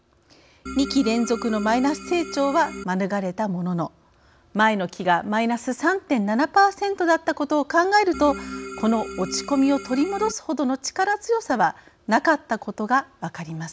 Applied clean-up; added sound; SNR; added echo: none; Organ; 11 dB; none.